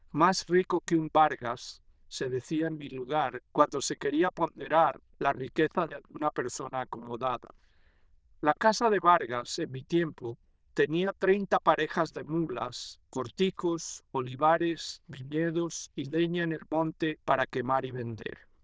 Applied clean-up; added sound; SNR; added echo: neural diffusion model UNIVERSE++.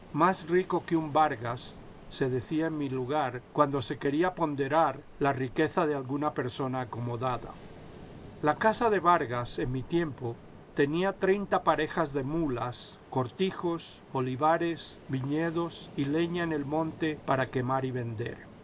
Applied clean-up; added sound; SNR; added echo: none; Ocean; 18 dB; none.